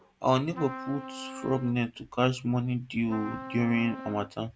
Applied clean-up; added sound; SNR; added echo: none; Trumpet; 13 dB; none.